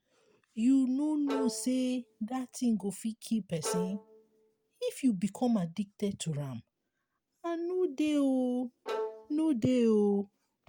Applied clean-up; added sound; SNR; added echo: none; Bowed string instrument; 10 dB; none.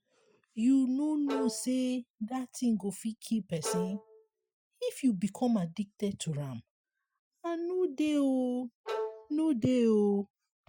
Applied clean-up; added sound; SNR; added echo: classical method Wiener filter.